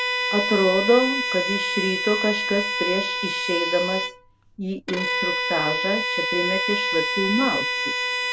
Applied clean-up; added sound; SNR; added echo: none; Bowed string instrument; 0 dB; none.